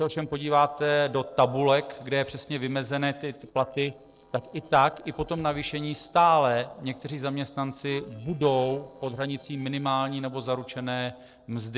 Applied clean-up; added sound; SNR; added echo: neural separator model SepFormer DNS4.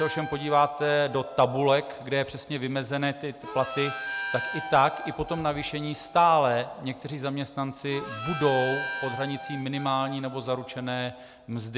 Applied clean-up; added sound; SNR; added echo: none; Harmonica; 11 dB; none.